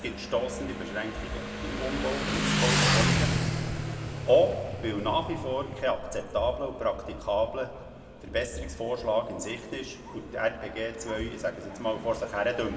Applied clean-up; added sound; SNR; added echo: none; Motorcycle; 2 dB; reverberation time 1.5 s.